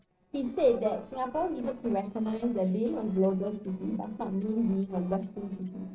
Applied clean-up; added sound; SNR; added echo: neural separator model SepFormer DNS4.